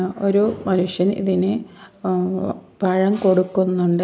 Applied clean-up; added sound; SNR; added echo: none; none; none; none.